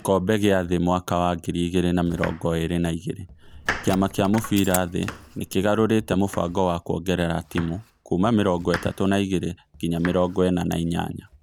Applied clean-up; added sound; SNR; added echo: none; Coin (dropping) + Domestic sounds, home sounds; 15 dB; none.